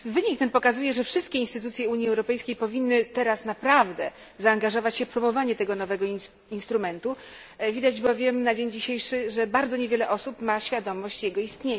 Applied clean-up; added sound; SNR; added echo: none; none; none; none.